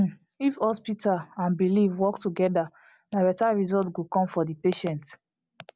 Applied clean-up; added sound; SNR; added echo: none; none; none; none.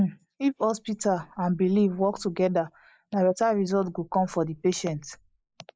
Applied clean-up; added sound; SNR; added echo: neural mask model Resemble Enhance denoiser.